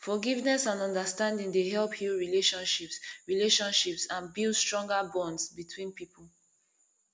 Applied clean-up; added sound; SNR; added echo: none; none; none; none.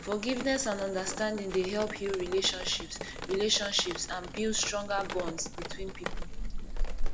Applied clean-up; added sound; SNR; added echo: none; Drip; 2 dB; none.